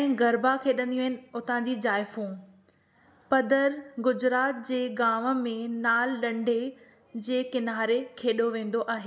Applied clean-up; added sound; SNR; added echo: none; none; none; none.